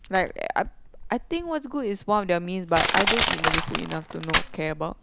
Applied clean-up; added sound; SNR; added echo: none; Crushing; 1 dB; none.